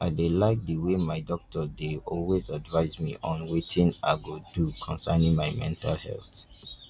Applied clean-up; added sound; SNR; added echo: none; none; none; none.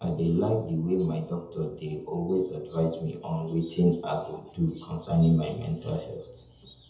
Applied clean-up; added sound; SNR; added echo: none; none; none; reverberation time 0.7 s.